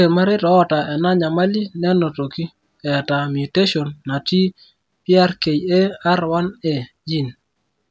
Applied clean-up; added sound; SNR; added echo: none; none; none; none.